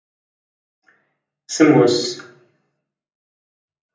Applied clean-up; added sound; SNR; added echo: none; none; none; reverberation time 0.6 s.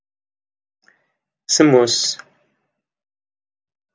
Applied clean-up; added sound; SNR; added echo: none; none; none; none.